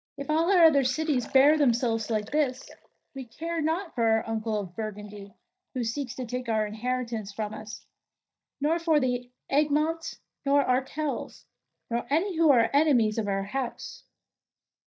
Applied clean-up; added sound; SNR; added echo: neural mask model DeepFilterNet 3.